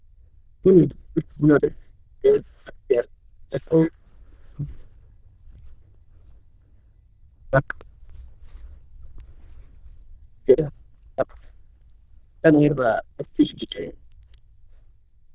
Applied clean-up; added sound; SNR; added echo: neural diffusion model UNIVERSE++.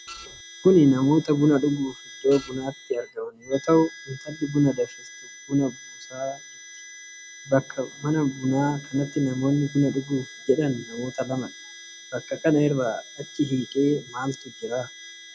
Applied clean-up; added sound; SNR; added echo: none; Harmonica + Printer; 19 dB; none.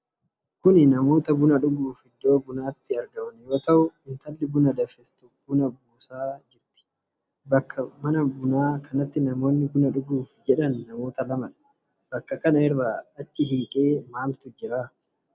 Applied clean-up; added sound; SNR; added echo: none; none; none; none.